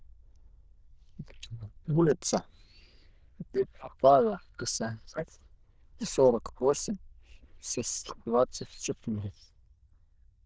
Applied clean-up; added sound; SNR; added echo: neural diffusion model UNIVERSE++.